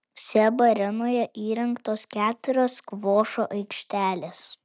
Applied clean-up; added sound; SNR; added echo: none; none; none; none.